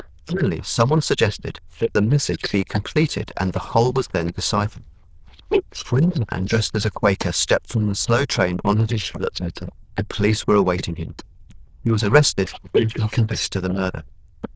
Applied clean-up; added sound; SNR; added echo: neural diffusion model UNIVERSE++.